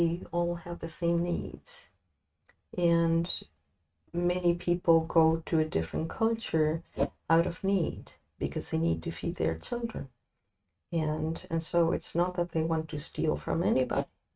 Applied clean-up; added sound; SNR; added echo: neural mask model RNNoise.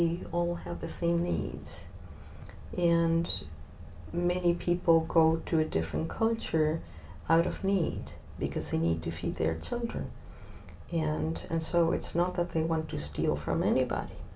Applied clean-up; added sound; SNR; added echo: none; none; none; none.